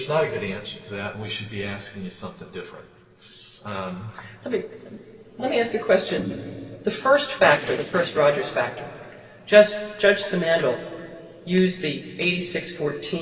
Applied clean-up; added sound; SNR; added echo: neural separator model SepFormer DNS4.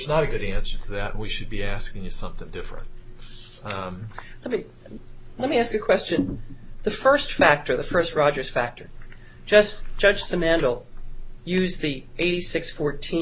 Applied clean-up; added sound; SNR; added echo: none; none; none; none.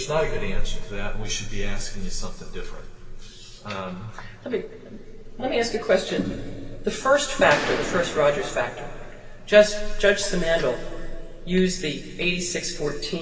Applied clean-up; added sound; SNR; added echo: none; Gunshot, gunfire; 9 dB; reverberation time 2.3 s.